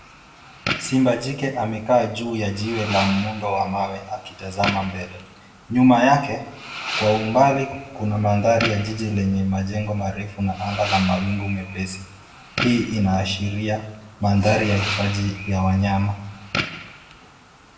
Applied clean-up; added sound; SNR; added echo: none; Fireworks; 11 dB; reverberation time 0.8 s.